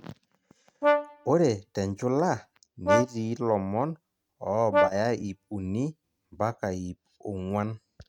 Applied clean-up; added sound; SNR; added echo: neural mask model RNNoise.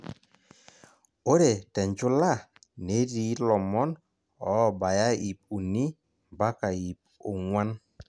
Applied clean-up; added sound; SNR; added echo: none; none; none; none.